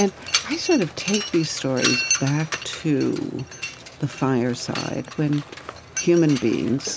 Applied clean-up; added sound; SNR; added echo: none; Mechanisms; 7 dB; none.